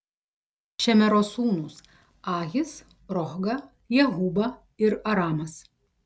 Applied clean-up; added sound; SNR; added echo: none; none; none; none.